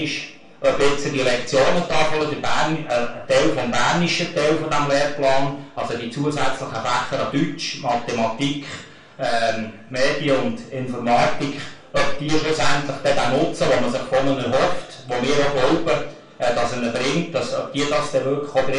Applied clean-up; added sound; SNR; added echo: none; none; none; reverberation time 0.4 s.